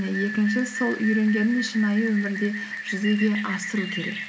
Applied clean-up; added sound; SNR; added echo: none; Rain; 8 dB; none.